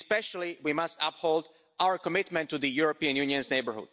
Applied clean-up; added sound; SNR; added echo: none; none; none; none.